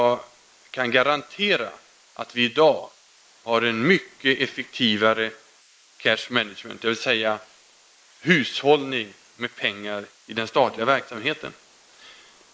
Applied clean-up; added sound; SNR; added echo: neural mask model Resemble Enhance denoiser.